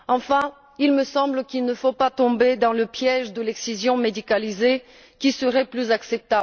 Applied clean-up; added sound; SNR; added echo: none; none; none; none.